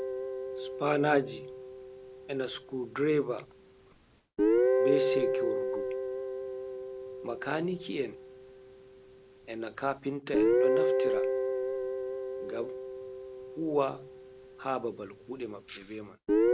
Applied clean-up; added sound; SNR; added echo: none; Guitar; -3 dB; none.